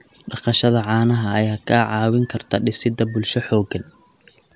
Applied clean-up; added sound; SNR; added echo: none; none; none; none.